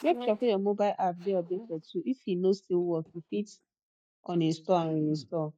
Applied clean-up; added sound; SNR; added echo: neural mask model DeepFilterNet 3.